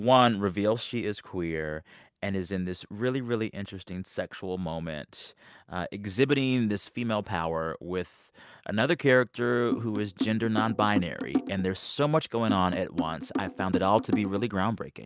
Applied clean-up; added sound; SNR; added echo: none; Drum; 4 dB; none.